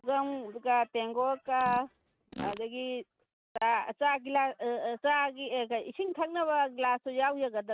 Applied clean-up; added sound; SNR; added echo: neural mask model RNNoise.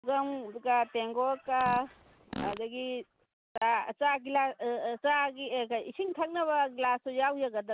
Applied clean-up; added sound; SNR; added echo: none; Fart; 13 dB; none.